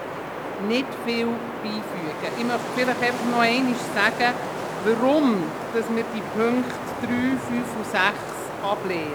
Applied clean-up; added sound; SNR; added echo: none; Wind; 6 dB; none.